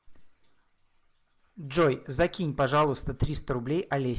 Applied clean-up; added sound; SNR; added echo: none; none; none; none.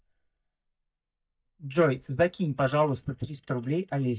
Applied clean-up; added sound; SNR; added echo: neural mask model DeepFilterNet 3.